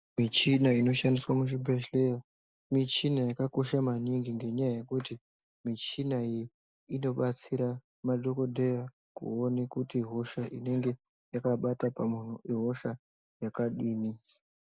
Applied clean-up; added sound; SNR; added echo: none; none; none; none.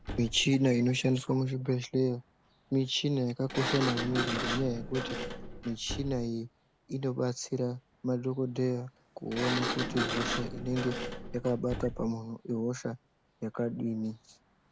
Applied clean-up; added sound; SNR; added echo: none; Sliding door; 7 dB; none.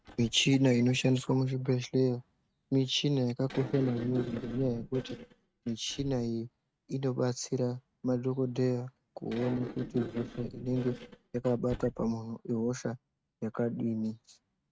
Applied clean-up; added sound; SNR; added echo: neural mask model RNNoise.